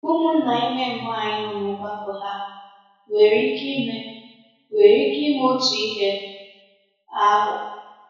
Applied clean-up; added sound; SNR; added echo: none; none; none; reverberation time 1.0 s.